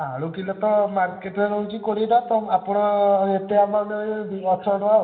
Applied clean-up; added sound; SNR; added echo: none; none; none; reverberation time 1.5 s.